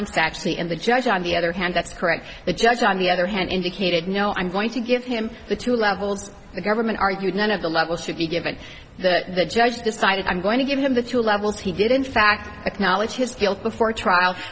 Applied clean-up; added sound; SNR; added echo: none; none; none; none.